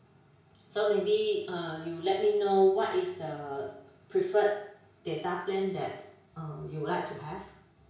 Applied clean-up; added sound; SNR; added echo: none; none; none; reverberation time 0.6 s.